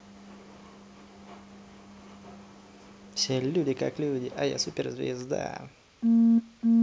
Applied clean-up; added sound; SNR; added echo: none; none; none; none.